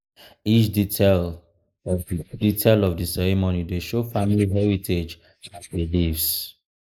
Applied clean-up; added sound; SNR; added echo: neural mask model Resemble Enhance denoiser.